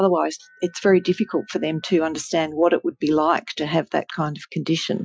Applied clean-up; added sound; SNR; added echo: classical method Wiener filter.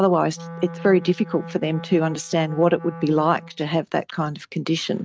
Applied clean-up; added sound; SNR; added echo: neural mask model RNNoise.